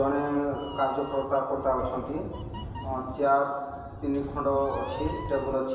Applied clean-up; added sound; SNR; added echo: none; Meow; 11 dB; reverberation time 1.0 s.